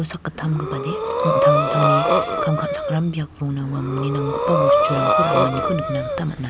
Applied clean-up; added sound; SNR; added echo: none; Breathing; -3 dB; none.